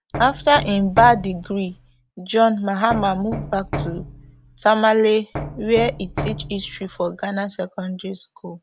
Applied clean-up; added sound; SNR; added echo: none; Knock; 10 dB; none.